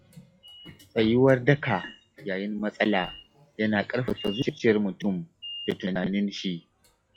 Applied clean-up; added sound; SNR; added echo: classical method log-MMSE.